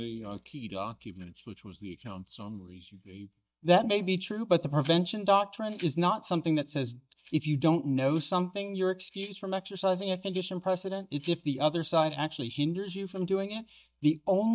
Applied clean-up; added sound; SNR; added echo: neural mask model DeepFilterNet 3.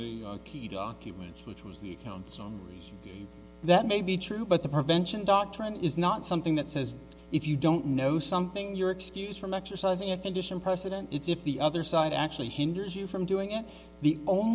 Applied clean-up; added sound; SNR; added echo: none; none; none; none.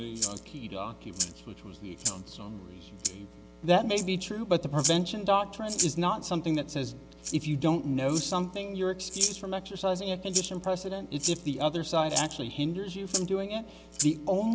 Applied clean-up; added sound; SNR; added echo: none; Rattle (instrument); 7 dB; none.